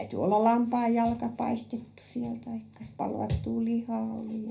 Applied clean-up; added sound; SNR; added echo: none; none; none; reverberation time 0.3 s.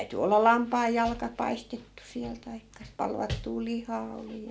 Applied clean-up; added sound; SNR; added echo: none; none; none; none.